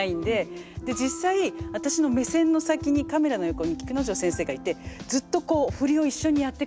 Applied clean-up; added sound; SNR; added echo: none; none; none; none.